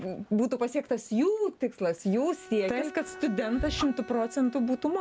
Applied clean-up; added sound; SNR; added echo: none; Bowed string instrument; 20 dB; none.